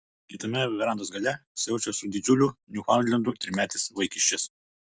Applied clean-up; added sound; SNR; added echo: none; none; none; none.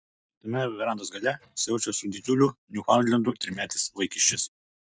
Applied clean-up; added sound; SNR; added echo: neural mask model DeepFilterNet 3.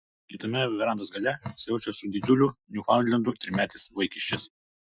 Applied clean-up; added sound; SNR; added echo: classical method Wiener filter.